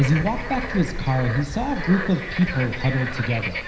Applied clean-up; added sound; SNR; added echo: none; Bird / Frog; 6 dB; reverberation time 0.9 s.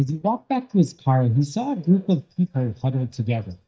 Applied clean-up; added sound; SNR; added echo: neural mask model DeepFilterNet 3.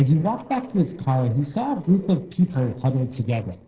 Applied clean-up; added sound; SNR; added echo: neural separator model SepFormer DNS4.